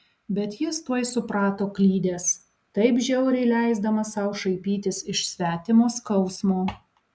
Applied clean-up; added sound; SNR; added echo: none; none; none; none.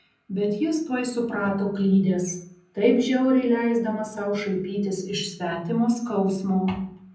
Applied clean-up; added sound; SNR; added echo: none; Bowed string instrument; 18 dB; reverberation time 0.6 s.